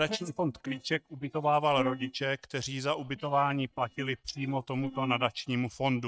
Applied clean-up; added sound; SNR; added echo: neural mask model DeepFilterNet 3.